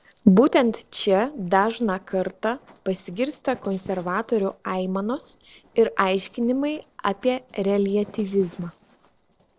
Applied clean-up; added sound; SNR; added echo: neural separator model SepFormer DNS4.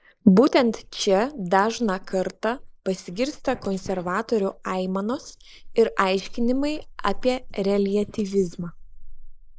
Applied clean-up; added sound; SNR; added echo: neural mask model Resemble Enhance denoiser.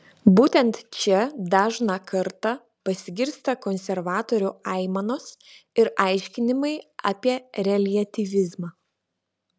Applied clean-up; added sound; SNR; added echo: none; none; none; none.